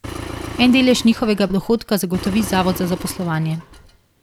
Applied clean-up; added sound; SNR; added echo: none; Engine; 13 dB; none.